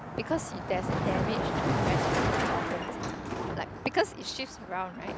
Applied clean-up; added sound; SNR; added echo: none; Car passing by; -4 dB; none.